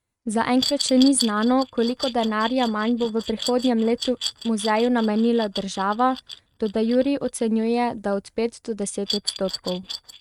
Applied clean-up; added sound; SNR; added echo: neural mask model RNNoise.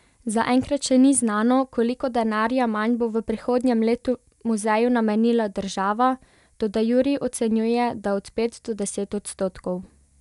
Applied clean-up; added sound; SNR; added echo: none; none; none; none.